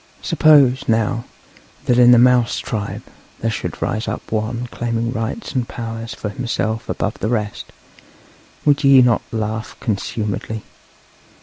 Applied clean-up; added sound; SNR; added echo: none; none; none; none.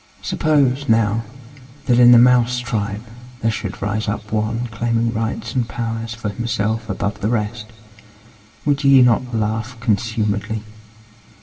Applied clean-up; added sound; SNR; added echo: none; none; none; reverberation time 1.7 s.